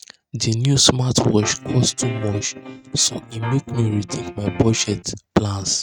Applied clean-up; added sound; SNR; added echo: neural mask model RNNoise.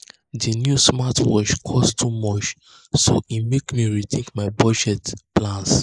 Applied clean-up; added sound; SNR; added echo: neural mask model Resemble Enhance denoiser.